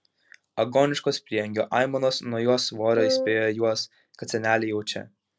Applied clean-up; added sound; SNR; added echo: none; Wind instrument, woodwind instrument; 2 dB; none.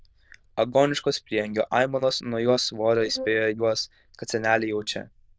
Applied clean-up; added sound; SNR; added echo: neural diffusion model UNIVERSE++.